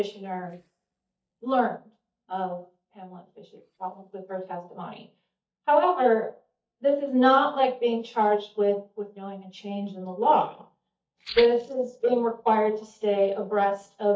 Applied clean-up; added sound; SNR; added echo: neural mask model DeepFilterNet 3.